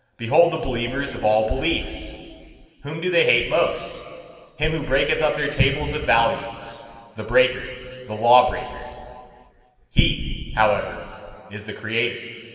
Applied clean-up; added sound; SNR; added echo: none; none; none; reverberation time 2.4 s.